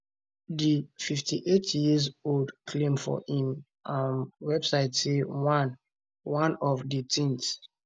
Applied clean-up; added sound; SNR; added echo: none; none; none; none.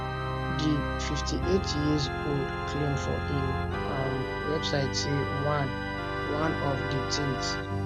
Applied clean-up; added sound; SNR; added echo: none; Organ; -1 dB; none.